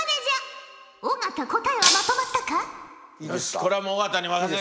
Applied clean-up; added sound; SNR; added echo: none; Shatter; -1 dB; none.